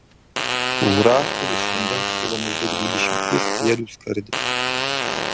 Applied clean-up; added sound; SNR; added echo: none; Fart; -1 dB; none.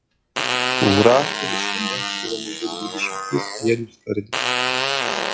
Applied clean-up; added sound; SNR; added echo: classical method log-MMSE.